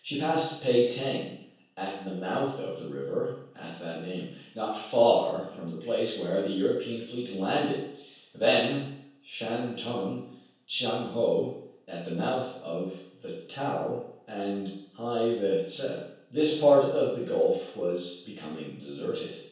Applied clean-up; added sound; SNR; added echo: none; none; none; reverberation time 0.7 s.